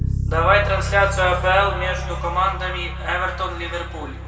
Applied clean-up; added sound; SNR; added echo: none; Bass guitar; 4 dB; reverberation time 1.9 s.